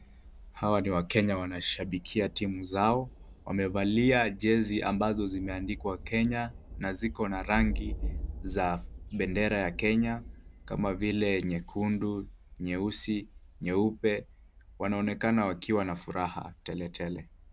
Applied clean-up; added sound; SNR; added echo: none; Thunder; 12 dB; none.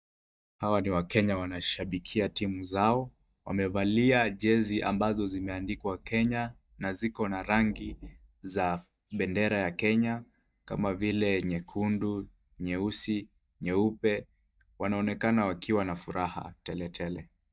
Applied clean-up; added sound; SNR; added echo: neural mask model DeepFilterNet 3.